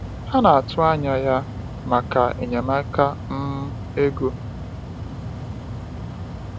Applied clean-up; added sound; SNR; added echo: none; Mechanical fan; 8 dB; none.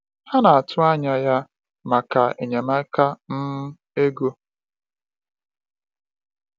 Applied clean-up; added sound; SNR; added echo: none; none; none; none.